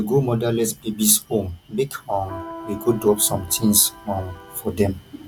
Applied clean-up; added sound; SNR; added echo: none; Electric guitar; 15 dB; none.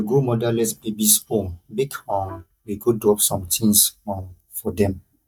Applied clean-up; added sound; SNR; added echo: neural mask model DeepFilterNet 3.